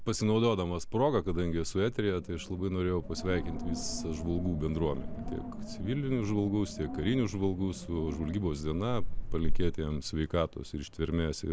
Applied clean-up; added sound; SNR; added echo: none; Wind; 4 dB; none.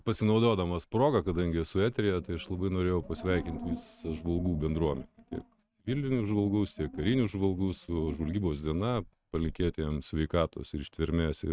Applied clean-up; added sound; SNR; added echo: neural mask model RNNoise.